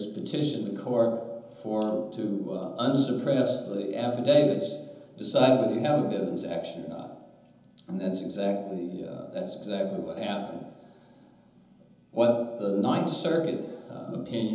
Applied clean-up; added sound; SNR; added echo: none; none; none; reverberation time 0.9 s.